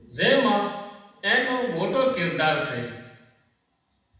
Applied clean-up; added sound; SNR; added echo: none; none; none; reverberation time 1.1 s.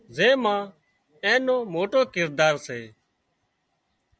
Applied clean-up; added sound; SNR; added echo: none; none; none; none.